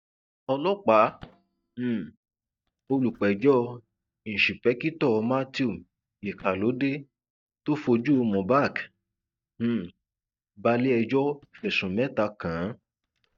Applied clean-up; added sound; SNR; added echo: neural mask model DeepFilterNet 3.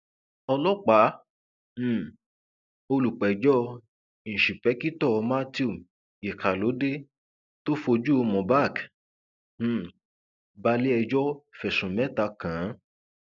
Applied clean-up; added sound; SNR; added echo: none; none; none; none.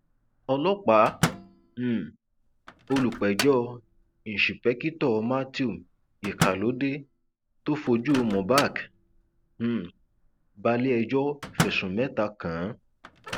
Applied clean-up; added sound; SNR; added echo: none; Microwave oven; 9 dB; none.